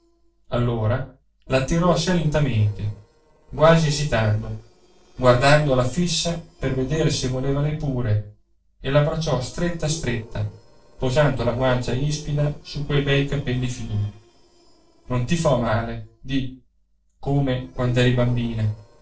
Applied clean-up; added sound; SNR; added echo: neural separator model SepFormer DNS4.